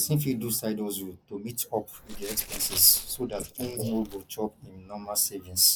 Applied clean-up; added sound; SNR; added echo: neural mask model Resemble Enhance denoiser.